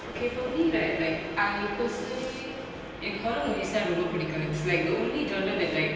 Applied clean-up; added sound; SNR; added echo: none; Subway, metro, underground; 16 dB; reverberation time 0.2 s.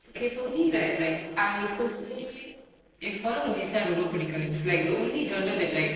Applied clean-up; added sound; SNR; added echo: neural separator model SepFormer DNS4.